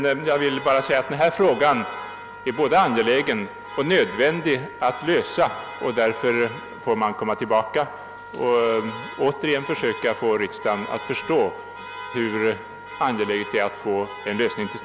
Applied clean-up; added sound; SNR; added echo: none; Wind instrument, woodwind instrument + Alarm; 14 dB; none.